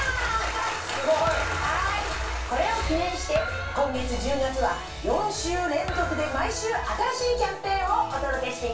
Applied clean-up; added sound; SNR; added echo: none; Thump, thud; 12 dB; reverberation time 0.3 s.